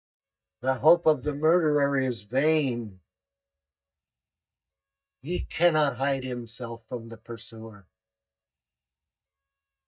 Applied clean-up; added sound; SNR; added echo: neural mask model DeepFilterNet 3.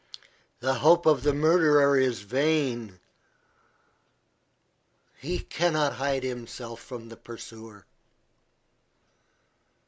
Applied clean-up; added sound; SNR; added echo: none; none; none; none.